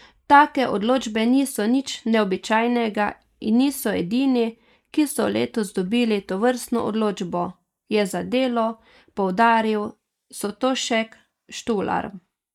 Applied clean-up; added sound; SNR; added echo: neural mask model Resemble Enhance denoiser.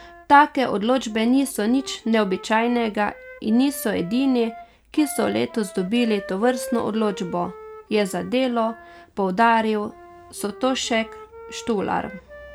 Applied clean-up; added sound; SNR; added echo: none; Wind instrument, woodwind instrument; 18 dB; none.